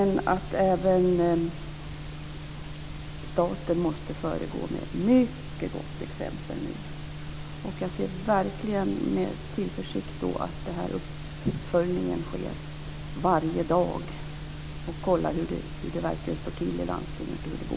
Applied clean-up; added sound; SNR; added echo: none; none; none; none.